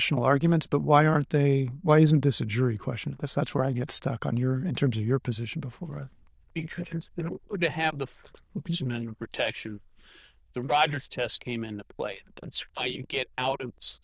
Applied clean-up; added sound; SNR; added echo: neural diffusion model UNIVERSE++.